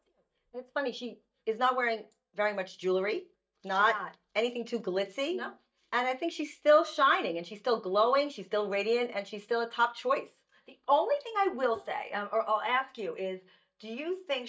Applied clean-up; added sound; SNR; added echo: neural mask model DeepFilterNet 3.